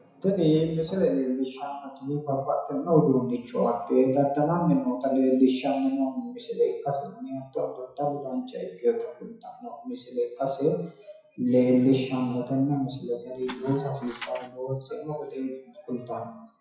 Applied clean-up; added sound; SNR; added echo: classical method WPE with log-MMSE.